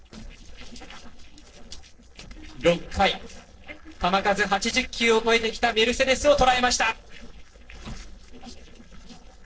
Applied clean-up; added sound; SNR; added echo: neural separator model SepFormer DNS4.